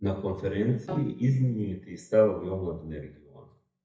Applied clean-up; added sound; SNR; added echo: neural mask model DeepFilterNet 3.